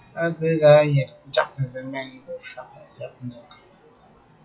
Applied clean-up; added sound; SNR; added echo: classical method WPE with log-MMSE.